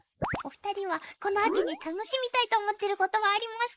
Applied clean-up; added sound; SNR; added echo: neural mask model Resemble Enhance denoiser.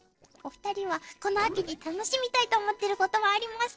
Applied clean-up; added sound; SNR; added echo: neural separator model SepFormer DNS4.